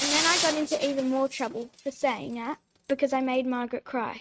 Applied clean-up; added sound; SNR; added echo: neural mask model RNNoise.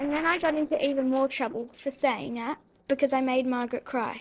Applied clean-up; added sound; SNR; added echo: neural separator model SepFormer DNS4.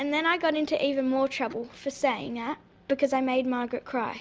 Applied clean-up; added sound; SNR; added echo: none; none; none; none.